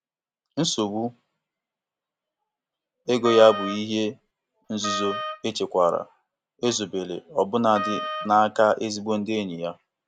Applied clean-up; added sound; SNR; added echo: none; Wind instrument, woodwind instrument; 8 dB; none.